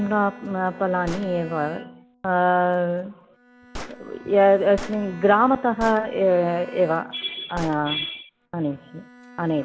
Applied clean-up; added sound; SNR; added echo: none; Gunshot, gunfire + Bowed string instrument; 17 dB; none.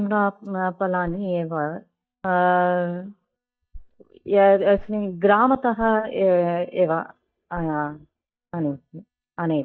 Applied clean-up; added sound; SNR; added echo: neural mask model DeepFilterNet 3.